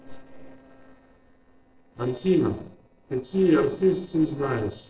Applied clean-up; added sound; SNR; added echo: neural separator model SepFormer DNS4.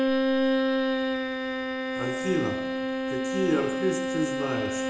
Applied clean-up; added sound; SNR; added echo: none; Bowed string instrument; -5 dB; reverberation time 0.8 s.